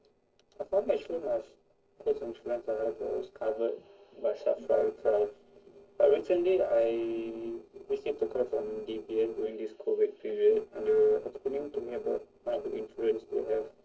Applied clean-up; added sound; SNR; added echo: neural separator model SepFormer DNS4.